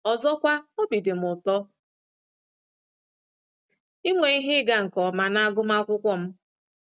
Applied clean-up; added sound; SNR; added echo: none; none; none; none.